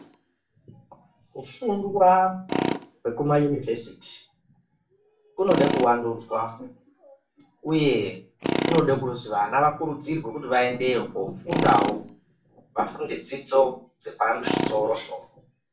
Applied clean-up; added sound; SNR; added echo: none; Tools; 5 dB; reverberation time 0.3 s.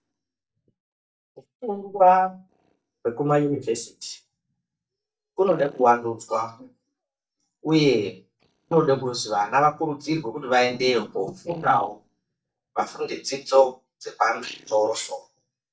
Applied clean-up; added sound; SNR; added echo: neural mask model DeepFilterNet 3.